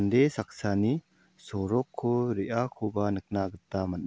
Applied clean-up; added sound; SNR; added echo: none; none; none; none.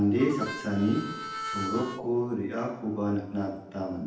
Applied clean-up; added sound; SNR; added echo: none; Harmonica; 8 dB; reverberation time 0.9 s.